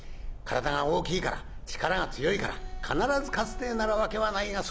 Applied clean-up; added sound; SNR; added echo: none; Bowed string instrument; 18 dB; none.